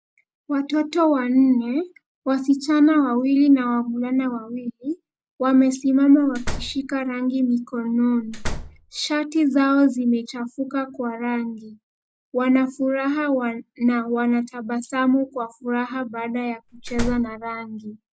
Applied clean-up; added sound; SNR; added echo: none; Slam; 8 dB; none.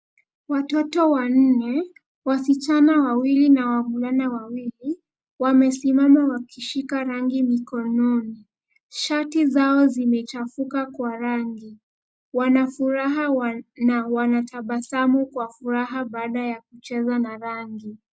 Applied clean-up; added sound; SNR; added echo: none; none; none; none.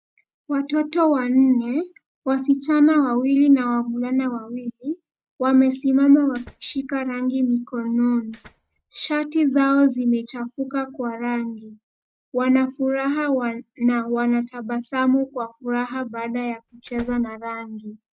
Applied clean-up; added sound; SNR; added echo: neural mask model RNNoise.